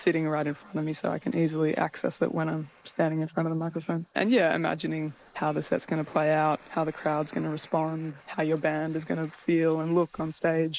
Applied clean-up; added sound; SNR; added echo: neural mask model Resemble Enhance denoiser.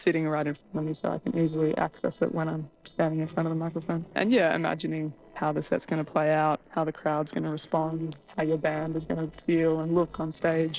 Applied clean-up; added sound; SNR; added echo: neural separator model SepFormer DNS4.